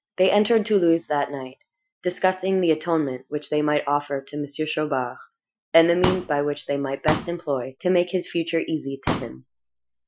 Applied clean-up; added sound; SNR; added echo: classical method Wiener filter.